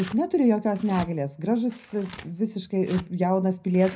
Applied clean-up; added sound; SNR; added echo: none; Tearing; 19 dB; reverberation time 0.4 s.